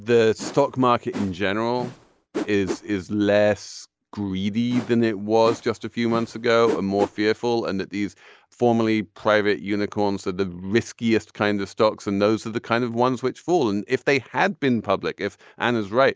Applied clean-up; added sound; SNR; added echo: none; Whoosh, swoosh, swish; 13 dB; none.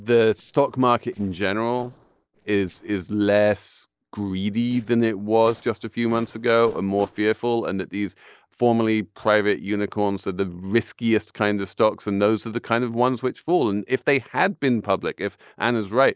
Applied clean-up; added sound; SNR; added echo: neural separator model SepFormer DNS4.